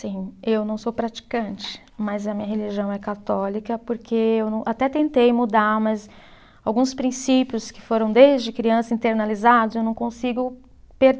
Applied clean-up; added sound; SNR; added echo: none; none; none; none.